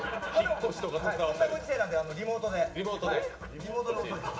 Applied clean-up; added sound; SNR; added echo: none; none; none; reverberation time 1.0 s.